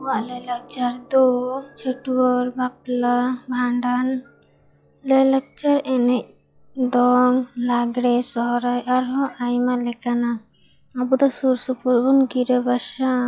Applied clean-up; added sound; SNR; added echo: classical method log-MMSE.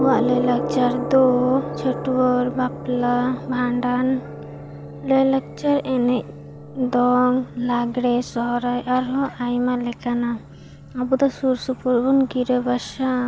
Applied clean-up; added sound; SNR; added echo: none; Gong; 10 dB; none.